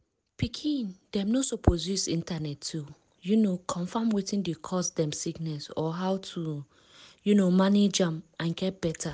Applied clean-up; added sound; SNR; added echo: none; none; none; none.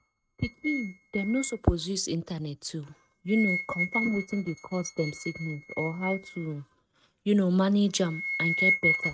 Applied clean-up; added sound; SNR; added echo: neural mask model RNNoise.